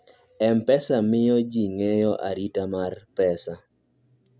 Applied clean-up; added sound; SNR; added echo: none; none; none; none.